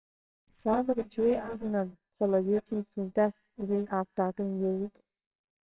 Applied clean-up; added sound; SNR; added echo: neural separator model SepFormer WHAMR!.